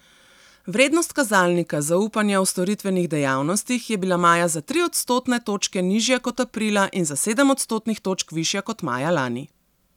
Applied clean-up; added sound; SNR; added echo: none; none; none; none.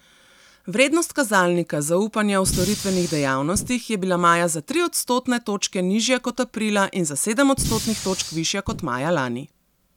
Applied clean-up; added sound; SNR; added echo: none; Fire; 8 dB; none.